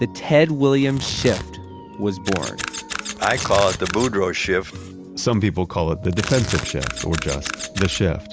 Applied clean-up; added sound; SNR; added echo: none; Camera + Tearing; 9 dB; none.